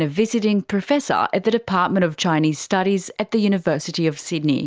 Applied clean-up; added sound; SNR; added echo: none; none; none; none.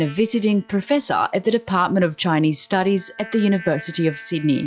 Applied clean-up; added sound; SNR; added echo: classical method log-MMSE.